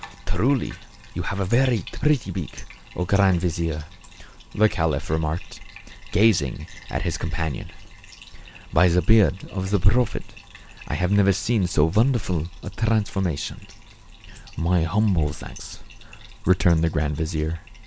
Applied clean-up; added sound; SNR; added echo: none; Bathtub (filling or washing); 20 dB; none.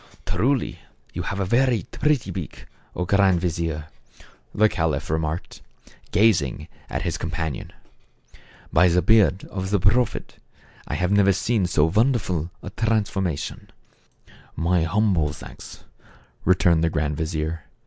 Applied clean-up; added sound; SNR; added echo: none; none; none; none.